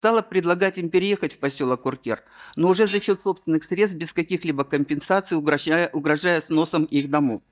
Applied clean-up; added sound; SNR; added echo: neural mask model DeepFilterNet 3.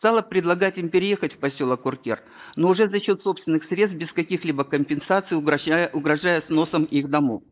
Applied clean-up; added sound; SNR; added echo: neural mask model Resemble Enhance denoiser.